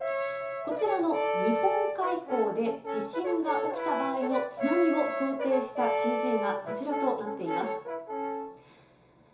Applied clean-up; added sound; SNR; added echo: none; Brass instrument; 1 dB; reverberation time 0.7 s.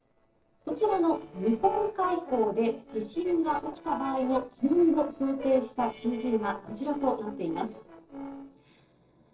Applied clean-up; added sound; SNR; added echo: neural separator model SepFormer DNS4.